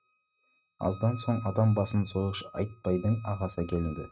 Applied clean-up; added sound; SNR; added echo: neural mask model RNNoise.